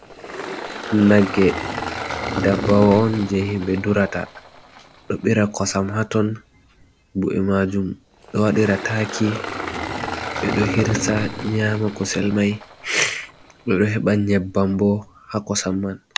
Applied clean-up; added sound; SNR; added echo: none; Engine; 10 dB; none.